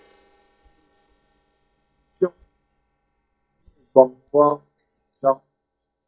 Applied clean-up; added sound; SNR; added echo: neural mask model DeepFilterNet 3.